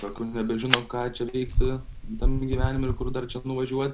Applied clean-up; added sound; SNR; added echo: none; Camera; -1 dB; none.